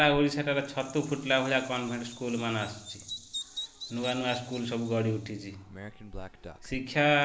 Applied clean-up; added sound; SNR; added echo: none; Bird vocalization, bird call, bird song; 14 dB; none.